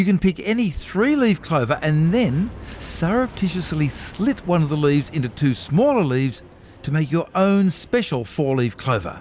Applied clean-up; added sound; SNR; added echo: none; Aircraft; 20 dB; none.